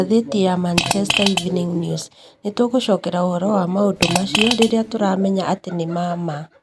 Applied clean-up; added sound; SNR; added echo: none; Fart; 2 dB; none.